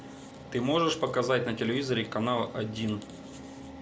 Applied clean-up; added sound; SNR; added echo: none; none; none; none.